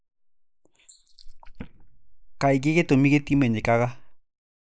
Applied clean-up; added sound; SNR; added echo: neural mask model Resemble Enhance denoiser.